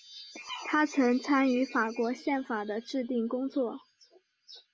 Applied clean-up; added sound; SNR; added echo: none; none; none; none.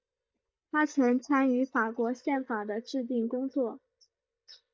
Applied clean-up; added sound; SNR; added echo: neural mask model DeepFilterNet 3.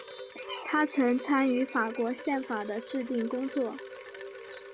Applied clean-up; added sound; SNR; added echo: none; Wind chime; 13 dB; none.